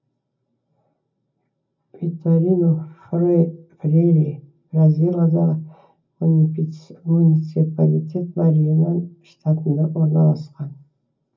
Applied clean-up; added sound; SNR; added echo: none; none; none; reverberation time 0.4 s.